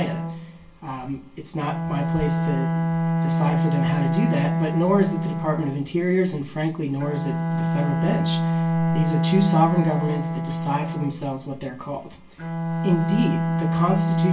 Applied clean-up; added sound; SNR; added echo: none; Bowed string instrument; -2 dB; reverberation time 0.3 s.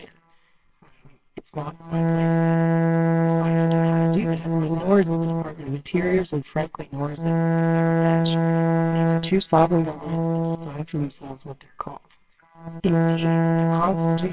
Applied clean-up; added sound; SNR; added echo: neural separator model SepFormer WHAMR!.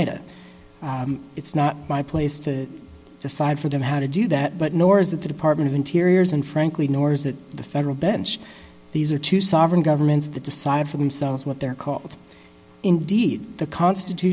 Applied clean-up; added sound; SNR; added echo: none; none; none; none.